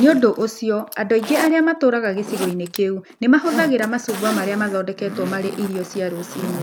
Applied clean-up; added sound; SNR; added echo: none; Zipper (clothing); 12 dB; none.